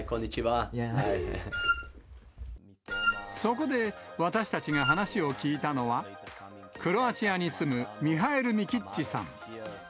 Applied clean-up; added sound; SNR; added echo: none; Wind instrument, woodwind instrument; 1 dB; none.